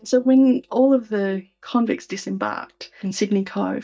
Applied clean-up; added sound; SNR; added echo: neural mask model DeepFilterNet 3.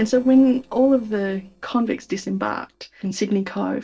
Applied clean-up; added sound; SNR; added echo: neural separator model SepFormer DNS4.